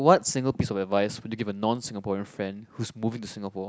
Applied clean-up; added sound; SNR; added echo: none; none; none; none.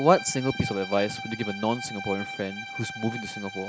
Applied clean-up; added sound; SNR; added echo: none; Bowed string instrument; 10 dB; none.